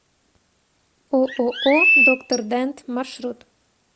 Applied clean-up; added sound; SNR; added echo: none; Chirp, tweet; -5 dB; none.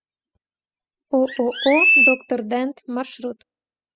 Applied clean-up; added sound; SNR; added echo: classical method spectral subtraction.